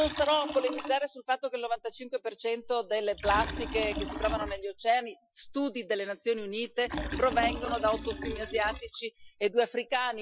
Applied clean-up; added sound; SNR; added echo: classical method Wiener filter.